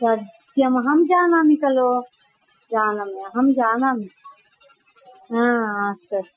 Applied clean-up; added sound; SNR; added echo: classical method Wiener filter.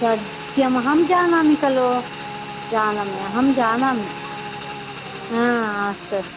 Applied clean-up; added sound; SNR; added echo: none; Motorcycle / Engine; 11 dB; none.